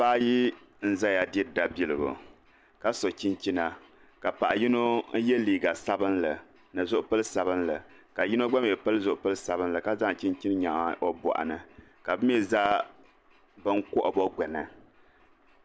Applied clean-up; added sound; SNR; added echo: none; none; none; none.